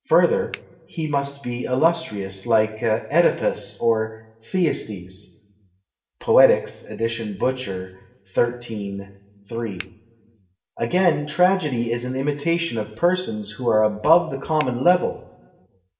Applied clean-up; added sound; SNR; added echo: none; Finger snapping; 14 dB; reverberation time 1.0 s.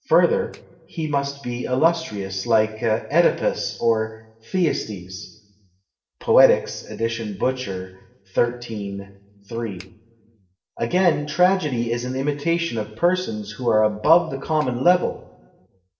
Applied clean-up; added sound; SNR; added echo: neural separator model SepFormer DNS4.